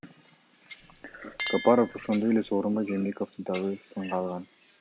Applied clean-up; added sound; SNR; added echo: none; Chink, clink; 13 dB; none.